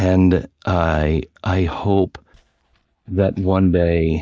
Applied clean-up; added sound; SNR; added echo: neural mask model DeepFilterNet 3.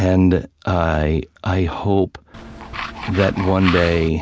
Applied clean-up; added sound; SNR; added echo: none; Tools; 9 dB; none.